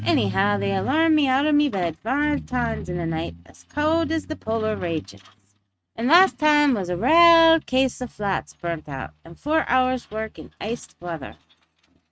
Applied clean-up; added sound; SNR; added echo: neural mask model RNNoise.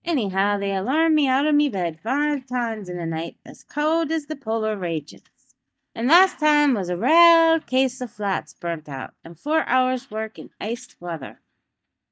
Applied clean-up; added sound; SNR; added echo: neural mask model DeepFilterNet 3.